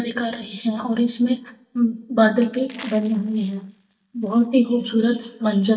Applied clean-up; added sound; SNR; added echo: neural mask model DeepFilterNet 3.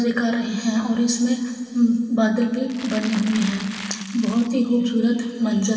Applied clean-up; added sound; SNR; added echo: none; Crackle; 14 dB; reverberation time 2.7 s.